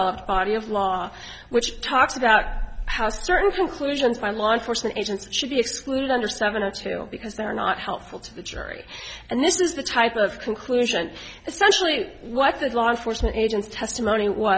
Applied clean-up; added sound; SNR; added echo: none; none; none; none.